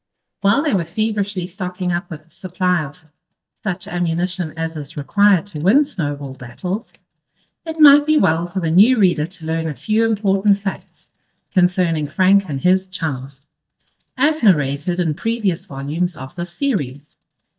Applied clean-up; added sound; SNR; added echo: neural mask model DeepFilterNet 3.